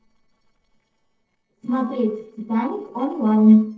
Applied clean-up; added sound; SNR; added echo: neural separator model SepFormer DNS4.